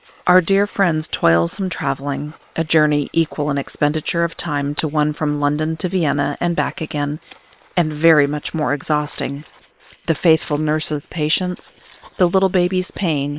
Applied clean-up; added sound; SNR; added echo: neural separator model SepFormer WHAM!.